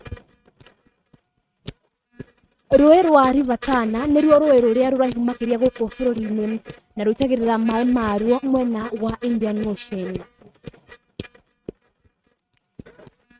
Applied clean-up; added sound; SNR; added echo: neural mask model RNNoise.